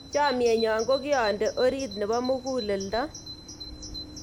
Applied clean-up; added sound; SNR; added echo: none; Bird vocalization, bird call, bird song; 13 dB; none.